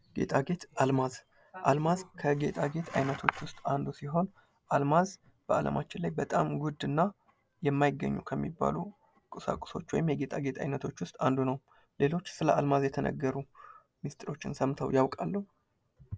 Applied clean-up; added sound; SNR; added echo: none; none; none; none.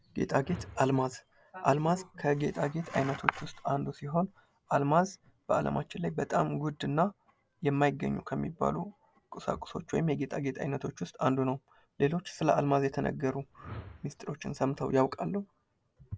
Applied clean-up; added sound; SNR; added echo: none; Whoosh, swoosh, swish; 18 dB; none.